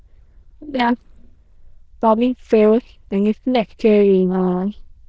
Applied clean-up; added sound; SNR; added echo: neural diffusion model UNIVERSE++.